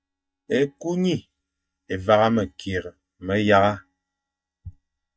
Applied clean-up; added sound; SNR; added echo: neural mask model DeepFilterNet 3.